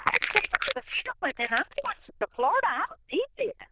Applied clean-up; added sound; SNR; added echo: neural diffusion model UNIVERSE++.